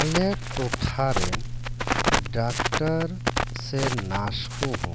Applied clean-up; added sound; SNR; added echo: none; Crackle; -1 dB; none.